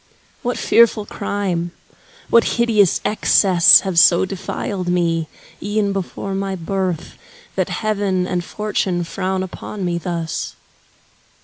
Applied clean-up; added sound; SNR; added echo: none; none; none; none.